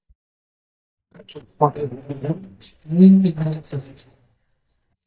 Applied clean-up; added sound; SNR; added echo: neural mask model DeepFilterNet 3.